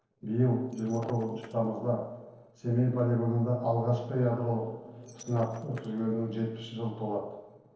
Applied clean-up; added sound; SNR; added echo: neural separator model SepFormer DNS4.